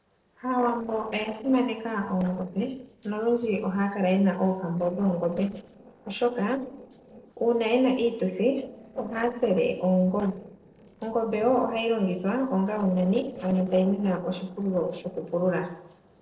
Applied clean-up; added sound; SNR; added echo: neural separator model SepFormer DNS4.